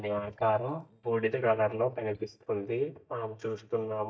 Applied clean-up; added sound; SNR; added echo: neural mask model DeepFilterNet 3.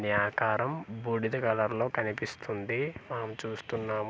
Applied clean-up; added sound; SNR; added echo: none; none; none; none.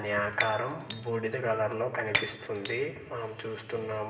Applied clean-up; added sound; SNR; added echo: none; Shatter; 5 dB; reverberation time 0.8 s.